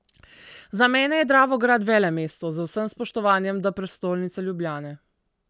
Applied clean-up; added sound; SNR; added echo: none; none; none; none.